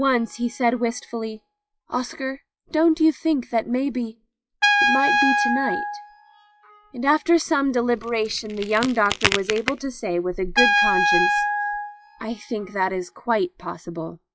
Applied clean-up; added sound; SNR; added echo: classical method log-MMSE.